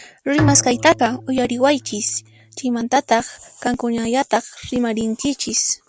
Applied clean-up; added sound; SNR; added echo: none; Bowed string instrument; 10 dB; none.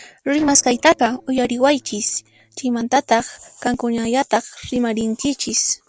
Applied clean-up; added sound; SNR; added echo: neural separator model SepFormer DNS4.